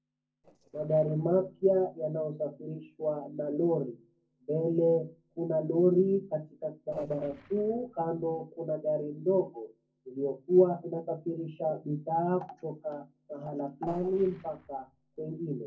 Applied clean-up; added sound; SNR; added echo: neural separator model SepFormer DNS4.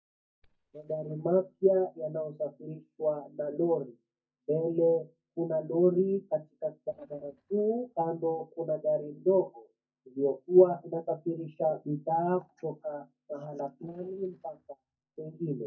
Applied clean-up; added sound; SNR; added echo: neural mask model DeepFilterNet 3.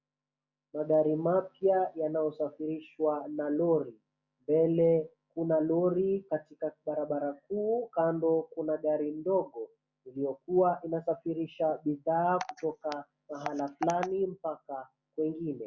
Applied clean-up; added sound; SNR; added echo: none; none; none; none.